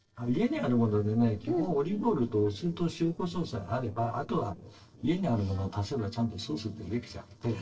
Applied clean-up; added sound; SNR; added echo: neural separator model SepFormer DNS4.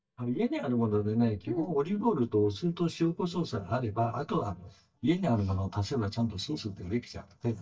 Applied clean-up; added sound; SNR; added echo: neural mask model DeepFilterNet 3.